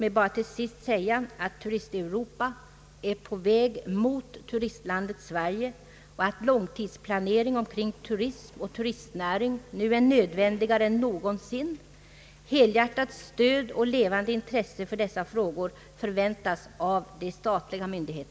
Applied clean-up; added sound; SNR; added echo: none; none; none; none.